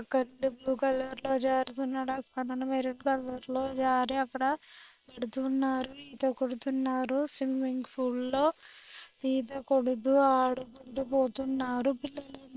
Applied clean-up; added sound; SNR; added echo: neural separator model SepFormer WHAM!.